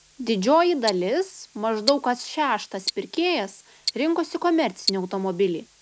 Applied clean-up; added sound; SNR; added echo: none; Tick-tock; 11 dB; none.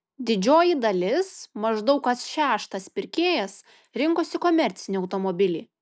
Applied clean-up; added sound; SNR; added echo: none; none; none; none.